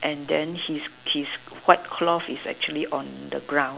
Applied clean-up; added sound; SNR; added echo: none; none; none; none.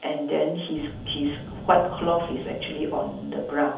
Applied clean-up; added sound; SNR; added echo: none; Boom; 14 dB; reverberation time 0.6 s.